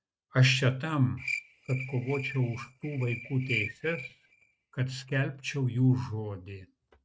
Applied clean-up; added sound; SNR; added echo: neural mask model RNNoise.